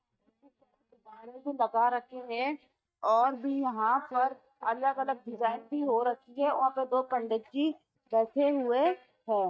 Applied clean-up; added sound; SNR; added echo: neural mask model DeepFilterNet 3.